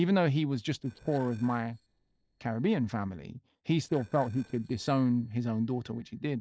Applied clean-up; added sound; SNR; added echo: neural separator model SepFormer DNS4.